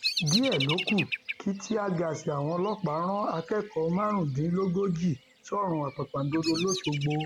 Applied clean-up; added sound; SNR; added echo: none; Bird vocalization, bird call, bird song; 8 dB; none.